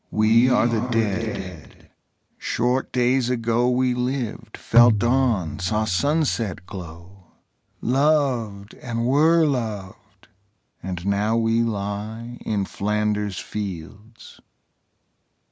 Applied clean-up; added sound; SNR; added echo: none; Tabla; 1 dB; none.